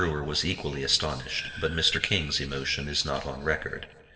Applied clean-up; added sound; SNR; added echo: none; Car; 16 dB; reverberation time 1.5 s.